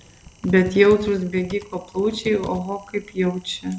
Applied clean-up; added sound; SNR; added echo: none; Typing; 18 dB; none.